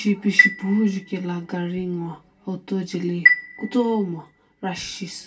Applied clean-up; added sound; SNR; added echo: none; Chime; -1 dB; reverberation time 0.2 s.